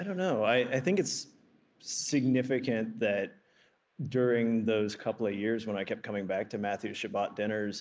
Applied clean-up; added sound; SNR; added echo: neural mask model Resemble Enhance denoiser.